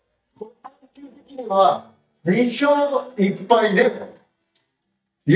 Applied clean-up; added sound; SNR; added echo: neural mask model DeepFilterNet 3.